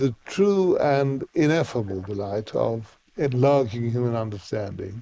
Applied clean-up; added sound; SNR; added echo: neural mask model Resemble Enhance denoiser.